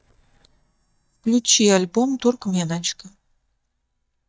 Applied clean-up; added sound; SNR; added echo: neural mask model DeepFilterNet 3.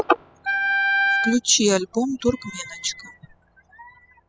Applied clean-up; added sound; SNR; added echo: classical method spectral subtraction.